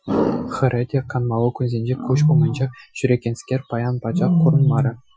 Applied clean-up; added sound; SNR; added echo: classical method Wiener filter.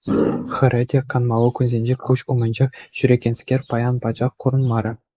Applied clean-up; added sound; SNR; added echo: neural mask model Resemble Enhance denoiser.